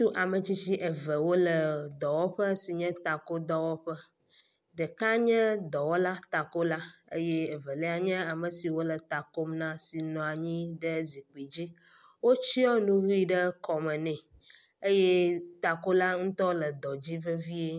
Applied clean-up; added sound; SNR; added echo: none; none; none; none.